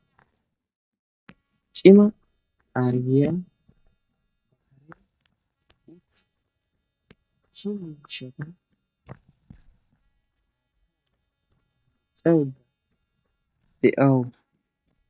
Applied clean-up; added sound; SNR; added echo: neural mask model DeepFilterNet 3.